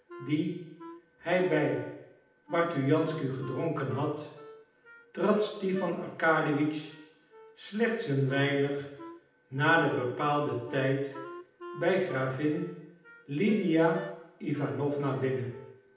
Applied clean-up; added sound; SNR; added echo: none; Wind instrument, woodwind instrument; 17 dB; reverberation time 0.8 s.